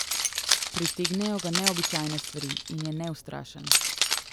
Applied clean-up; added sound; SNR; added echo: none; Keys jangling; -4 dB; none.